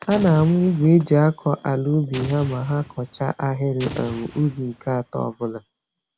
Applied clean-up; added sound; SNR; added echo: none; Explosion; 17 dB; none.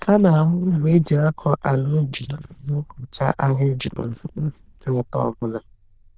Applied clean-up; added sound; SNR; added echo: neural diffusion model UNIVERSE++.